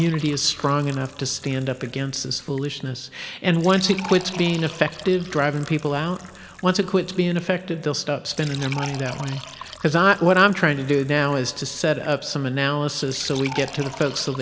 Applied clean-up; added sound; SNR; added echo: none; Fill (with liquid) / Trickle, dribble; 17 dB; none.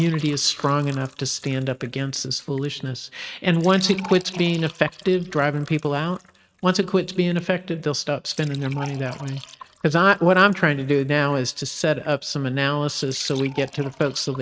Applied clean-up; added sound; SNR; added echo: neural mask model RNNoise.